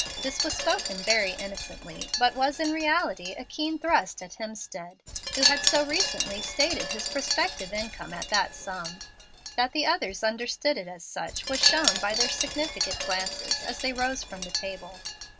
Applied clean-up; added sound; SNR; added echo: none; Wind chime; 2 dB; none.